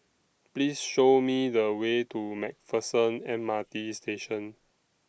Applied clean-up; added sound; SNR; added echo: neural mask model Resemble Enhance denoiser.